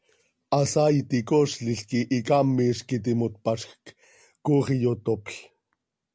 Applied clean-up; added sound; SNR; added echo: none; none; none; none.